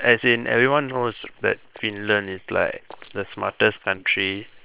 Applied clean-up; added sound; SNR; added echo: neural separator model SepFormer WHAM!.